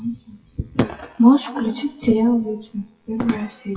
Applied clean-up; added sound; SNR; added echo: classical method WPE with log-MMSE.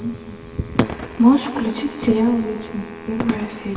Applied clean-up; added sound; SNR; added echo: none; Wind instrument, woodwind instrument; 17 dB; reverberation time 1.9 s.